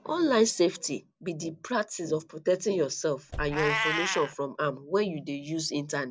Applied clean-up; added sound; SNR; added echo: none; Meow + Slam / Car; 9 dB; none.